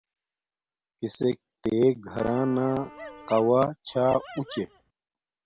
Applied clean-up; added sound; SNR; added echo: none; Trumpet + Dog; 16 dB; none.